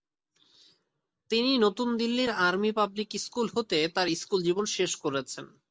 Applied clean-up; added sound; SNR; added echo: none; none; none; none.